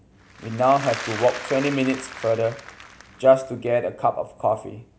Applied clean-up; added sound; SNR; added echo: none; Applause / Crowd; 14 dB; none.